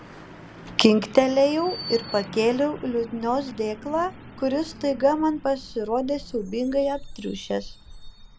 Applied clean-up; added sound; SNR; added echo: none; Truck + Door; 15 dB; none.